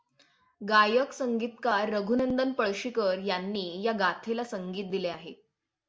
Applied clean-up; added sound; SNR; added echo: none; none; none; none.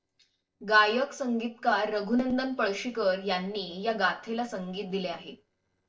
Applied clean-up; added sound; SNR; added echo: neural separator model SepFormer DNS4.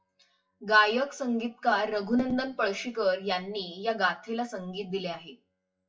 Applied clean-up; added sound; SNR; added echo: classical method WPE with log-MMSE.